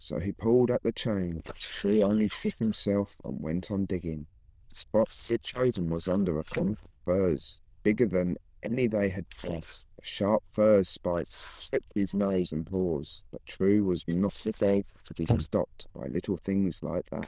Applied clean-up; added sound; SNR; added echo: neural diffusion model UNIVERSE++.